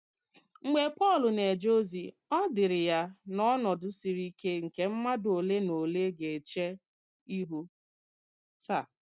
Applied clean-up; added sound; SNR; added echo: none; none; none; none.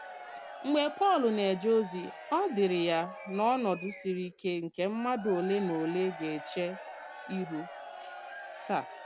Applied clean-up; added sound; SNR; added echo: none; Crowd / Cheering; 13 dB; none.